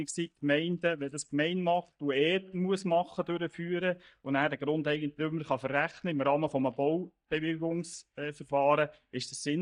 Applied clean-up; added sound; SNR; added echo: neural mask model DeepFilterNet 3.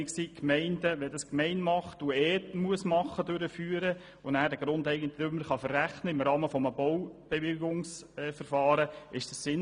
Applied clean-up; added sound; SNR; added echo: none; none; none; none.